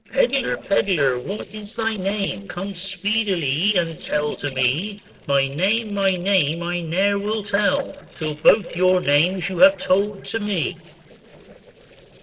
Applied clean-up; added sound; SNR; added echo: neural separator model SepFormer DNS4.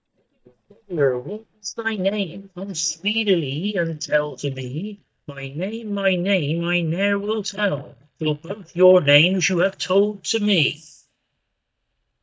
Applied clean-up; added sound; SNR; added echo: neural mask model DeepFilterNet 3.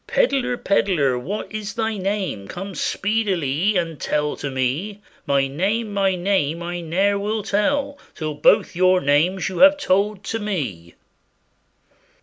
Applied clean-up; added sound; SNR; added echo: none; none; none; none.